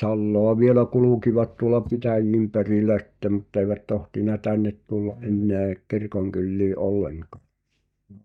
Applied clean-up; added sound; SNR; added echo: neural mask model DeepFilterNet 3.